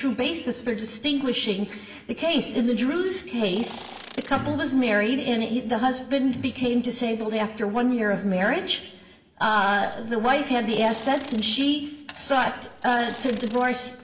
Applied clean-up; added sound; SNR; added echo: none; Insect; 14 dB; reverberation time 1.0 s.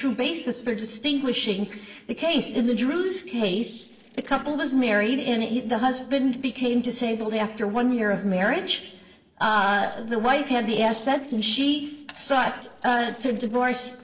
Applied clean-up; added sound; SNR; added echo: neural separator model SepFormer DNS4.